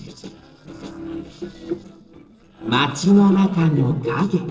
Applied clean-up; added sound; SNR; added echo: neural separator model SepFormer DNS4.